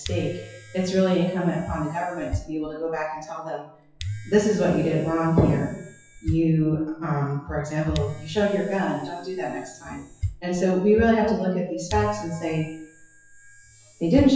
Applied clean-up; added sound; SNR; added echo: classical method WPE with log-MMSE.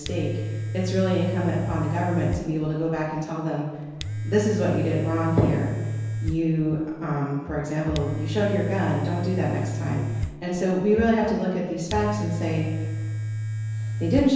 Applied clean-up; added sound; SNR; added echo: none; Domestic sounds, home sounds; 5 dB; reverberation time 1.2 s.